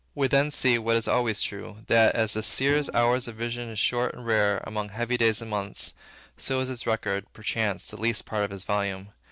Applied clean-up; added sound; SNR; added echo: none; Bowed string instrument; 18 dB; none.